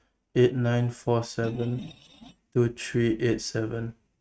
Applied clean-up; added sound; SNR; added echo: neural mask model RNNoise.